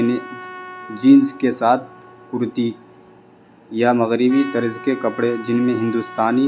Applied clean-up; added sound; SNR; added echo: none; Trumpet; 18 dB; none.